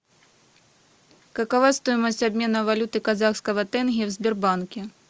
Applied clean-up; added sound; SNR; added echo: none; none; none; none.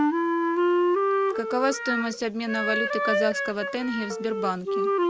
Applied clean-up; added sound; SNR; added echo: none; Wind instrument, woodwind instrument; -4 dB; none.